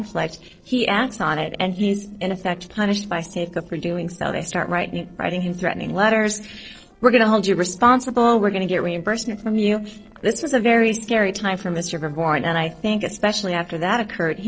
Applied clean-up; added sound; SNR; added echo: neural separator model SepFormer DNS4.